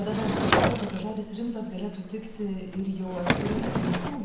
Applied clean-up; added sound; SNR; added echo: none; Sliding door / Wood; -2 dB; none.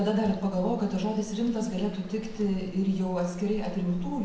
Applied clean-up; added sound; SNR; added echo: none; none; none; none.